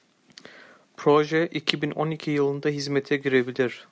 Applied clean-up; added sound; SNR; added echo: none; none; none; none.